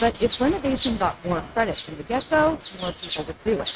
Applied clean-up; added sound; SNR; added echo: neural mask model RNNoise.